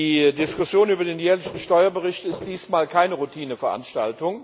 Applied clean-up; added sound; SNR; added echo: none; Walk, footsteps; 13 dB; none.